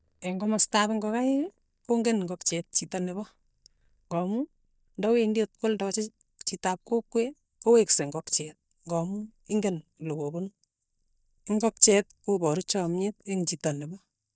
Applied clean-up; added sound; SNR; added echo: neural mask model DeepFilterNet 3.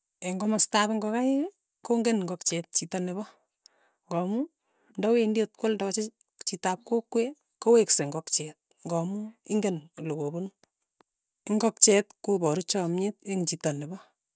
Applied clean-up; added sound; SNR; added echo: none; none; none; none.